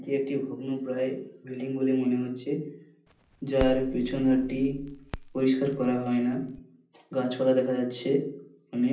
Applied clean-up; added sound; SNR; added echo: none; Crackle; 13 dB; reverberation time 0.6 s.